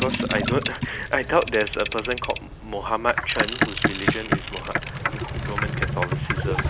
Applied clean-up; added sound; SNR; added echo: none; Boat, Water vehicle; -1 dB; none.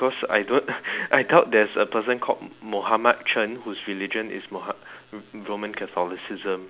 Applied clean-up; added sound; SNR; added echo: none; none; none; none.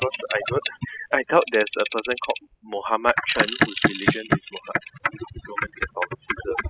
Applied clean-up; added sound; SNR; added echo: classical method spectral subtraction.